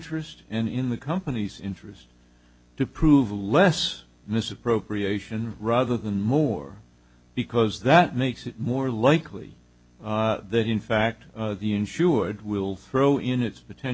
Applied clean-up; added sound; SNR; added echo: none; none; none; none.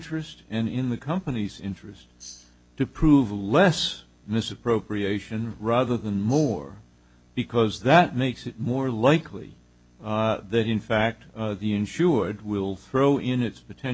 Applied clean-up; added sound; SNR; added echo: none; Tambourine; 20 dB; none.